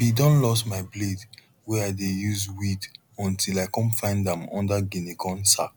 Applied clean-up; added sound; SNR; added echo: none; none; none; none.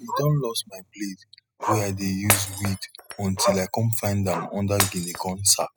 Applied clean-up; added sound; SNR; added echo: classical method spectral subtraction.